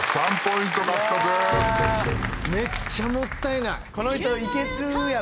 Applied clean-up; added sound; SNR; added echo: none; none; none; none.